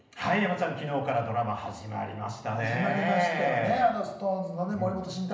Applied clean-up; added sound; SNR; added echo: none; none; none; reverberation time 0.8 s.